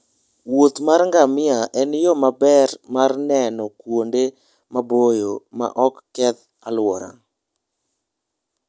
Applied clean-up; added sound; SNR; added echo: none; none; none; none.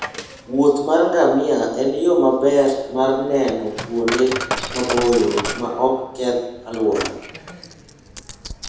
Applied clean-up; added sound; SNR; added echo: none; Coin (dropping); 11 dB; reverberation time 0.9 s.